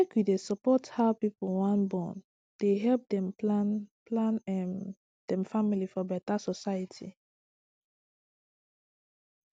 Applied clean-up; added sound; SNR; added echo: none; none; none; none.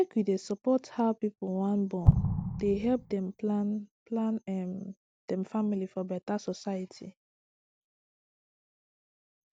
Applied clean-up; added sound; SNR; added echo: none; Explosion; -4 dB; none.